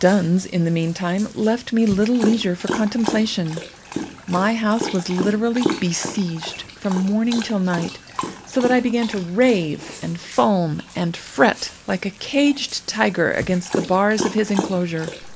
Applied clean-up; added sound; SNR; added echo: none; Dog; 11 dB; none.